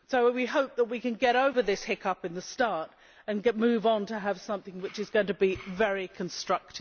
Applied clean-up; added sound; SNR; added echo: none; none; none; none.